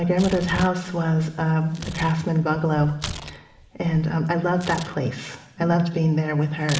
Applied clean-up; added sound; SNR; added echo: none; Tearing; 15 dB; reverberation time 0.8 s.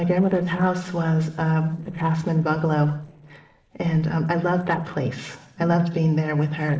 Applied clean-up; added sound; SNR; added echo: neural separator model SepFormer DNS4.